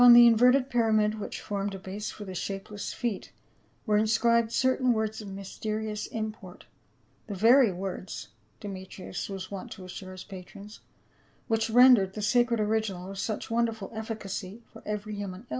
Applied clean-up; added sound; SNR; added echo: none; none; none; none.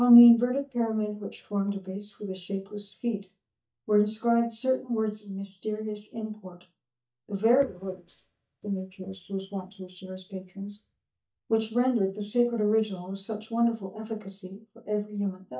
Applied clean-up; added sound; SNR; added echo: neural mask model DeepFilterNet 3.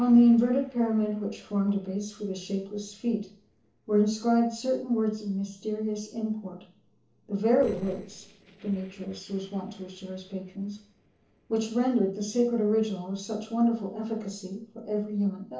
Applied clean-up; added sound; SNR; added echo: neural separator model SepFormer DNS4.